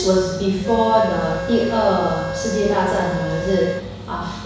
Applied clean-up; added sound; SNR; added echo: none; Organ; 7 dB; reverberation time 1.0 s.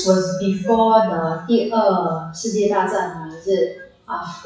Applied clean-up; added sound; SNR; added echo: classical method WPE with log-MMSE.